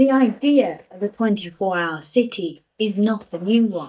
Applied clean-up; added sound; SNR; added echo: neural mask model DeepFilterNet 3.